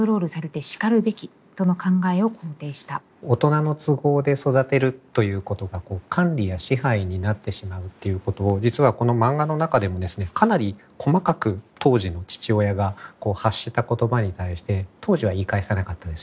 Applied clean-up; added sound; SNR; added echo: none; none; none; none.